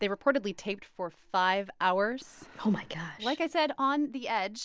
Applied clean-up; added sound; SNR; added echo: none; none; none; none.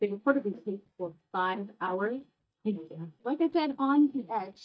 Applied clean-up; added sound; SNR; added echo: neural mask model DeepFilterNet 3.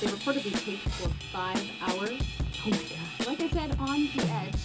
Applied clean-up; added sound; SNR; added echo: none; Drum / Drum kit; -1 dB; reverberation time 0.2 s.